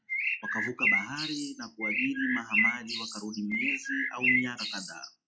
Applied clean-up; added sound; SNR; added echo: classical method log-MMSE.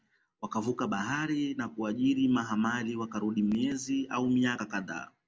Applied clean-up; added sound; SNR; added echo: none; none; none; none.